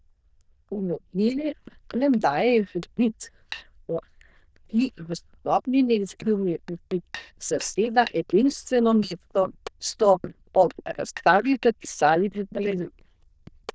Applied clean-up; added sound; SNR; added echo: neural diffusion model UNIVERSE++.